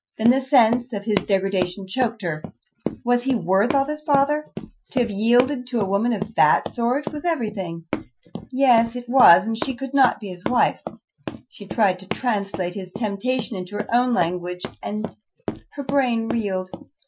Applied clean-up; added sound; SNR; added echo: classical method Wiener filter.